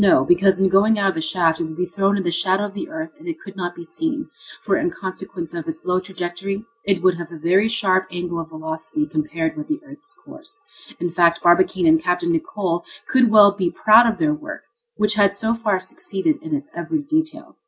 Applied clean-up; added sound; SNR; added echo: none; none; none; none.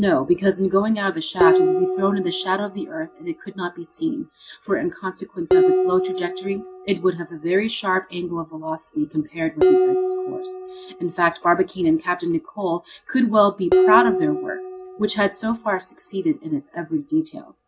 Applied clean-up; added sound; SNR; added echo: none; Dishes, pots, and pans; 2 dB; none.